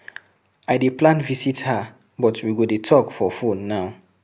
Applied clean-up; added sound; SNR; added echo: none; none; none; none.